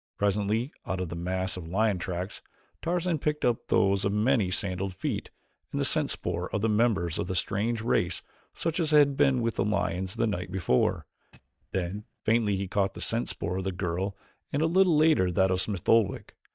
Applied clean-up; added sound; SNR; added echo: neural mask model DeepFilterNet 3.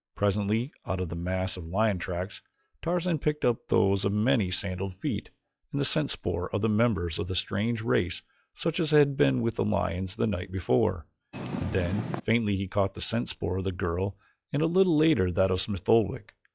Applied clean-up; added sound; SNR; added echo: classical method log-MMSE.